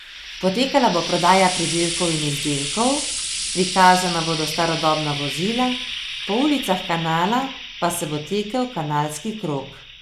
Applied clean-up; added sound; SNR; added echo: none; Frying (food); 7 dB; none.